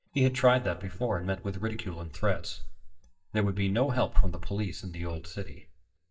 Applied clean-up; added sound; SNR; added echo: neural mask model DeepFilterNet 3.